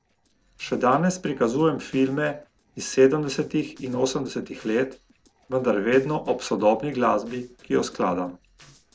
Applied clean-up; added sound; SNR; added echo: neural separator model SepFormer DNS4.